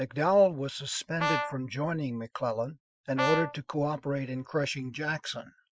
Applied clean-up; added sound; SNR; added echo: classical method Wiener filter.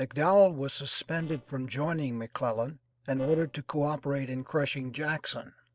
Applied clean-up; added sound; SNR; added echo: neural separator model SepFormer DNS4.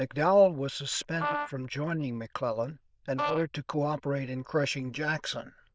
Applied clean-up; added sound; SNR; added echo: neural diffusion model UNIVERSE++.